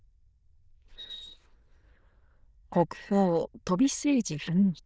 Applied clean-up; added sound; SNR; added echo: neural diffusion model UNIVERSE++.